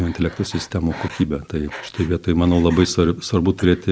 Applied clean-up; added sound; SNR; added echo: none; Breathing; 19 dB; none.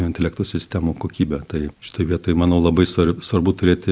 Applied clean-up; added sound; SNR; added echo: none; none; none; none.